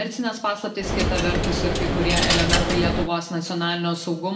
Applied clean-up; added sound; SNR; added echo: none; Coin (dropping); -3 dB; reverberation time 0.6 s.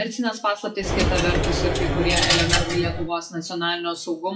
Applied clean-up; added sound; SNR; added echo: classical method WPE with log-MMSE.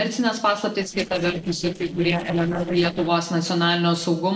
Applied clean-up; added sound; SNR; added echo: neural separator model SepFormer DNS4.